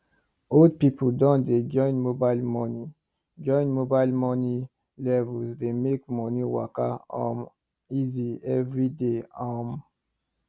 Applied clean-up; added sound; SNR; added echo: none; none; none; none.